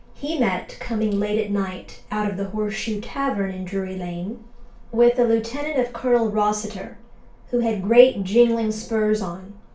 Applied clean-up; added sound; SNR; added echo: none; none; none; reverberation time 0.3 s.